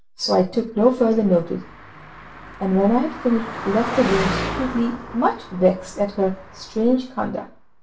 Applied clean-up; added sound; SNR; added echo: none; Car passing by; 11 dB; reverberation time 0.3 s.